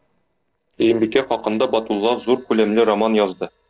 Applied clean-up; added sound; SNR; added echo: neural separator model SepFormer DNS4.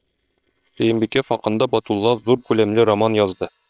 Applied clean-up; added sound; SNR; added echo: neural separator model SepFormer WHAM!.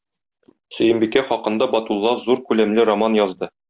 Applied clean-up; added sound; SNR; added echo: none; none; none; none.